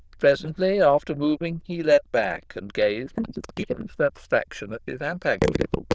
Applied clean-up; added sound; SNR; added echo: neural diffusion model UNIVERSE++.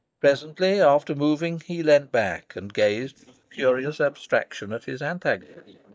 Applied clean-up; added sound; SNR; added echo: neural mask model DeepFilterNet 3.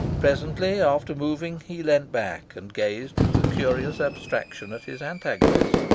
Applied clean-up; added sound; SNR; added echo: none; Fireworks; 0 dB; none.